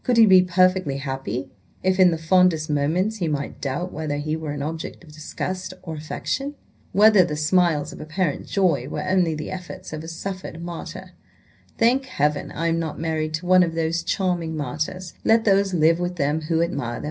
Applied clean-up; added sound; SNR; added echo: none; none; none; reverberation time 0.4 s.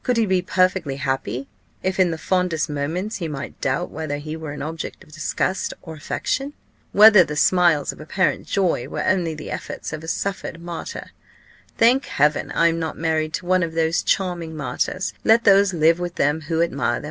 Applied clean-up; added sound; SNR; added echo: none; none; none; none.